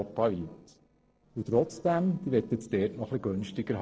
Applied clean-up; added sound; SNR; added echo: neural separator model SepFormer DNS4.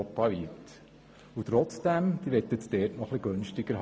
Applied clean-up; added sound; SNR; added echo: none; none; none; none.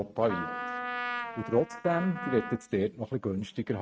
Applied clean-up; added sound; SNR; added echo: neural mask model RNNoise.